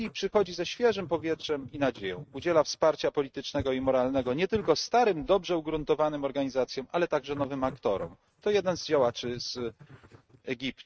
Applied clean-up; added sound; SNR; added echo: neural mask model RNNoise.